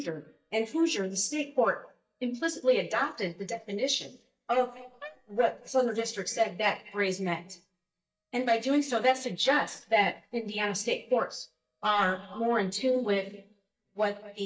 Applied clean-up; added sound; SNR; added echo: neural mask model DeepFilterNet 3.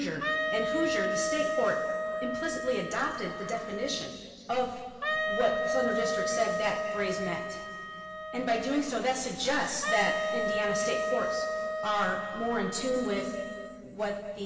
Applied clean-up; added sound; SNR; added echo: none; Wind instrument, woodwind instrument; 1 dB; reverberation time 2.4 s.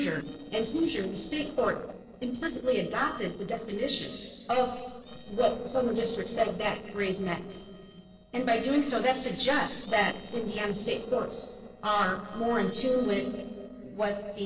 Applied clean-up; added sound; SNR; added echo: neural separator model SepFormer DNS4.